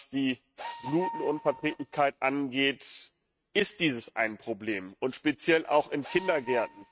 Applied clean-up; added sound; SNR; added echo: neural mask model RNNoise.